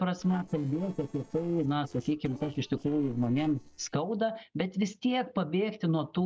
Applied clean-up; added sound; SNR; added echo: neural separator model SepFormer DNS4.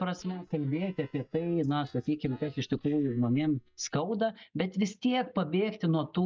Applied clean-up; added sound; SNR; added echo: neural mask model DeepFilterNet 3.